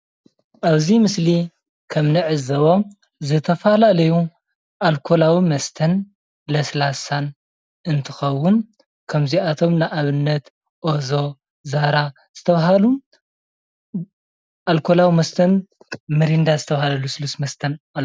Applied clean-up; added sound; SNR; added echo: none; none; none; none.